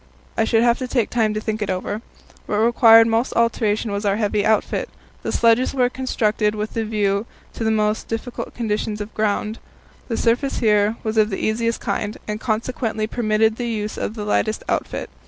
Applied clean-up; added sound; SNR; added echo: none; none; none; none.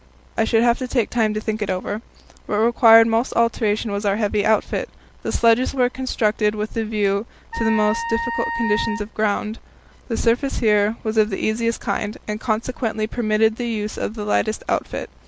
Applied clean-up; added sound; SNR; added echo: none; Wind instrument, woodwind instrument; 6 dB; none.